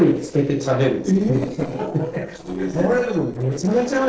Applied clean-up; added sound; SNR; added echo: neural separator model SepFormer DNS4.